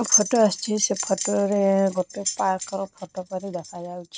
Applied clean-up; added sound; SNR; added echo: neural mask model RNNoise.